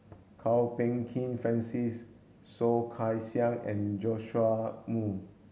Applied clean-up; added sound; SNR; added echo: none; none; none; none.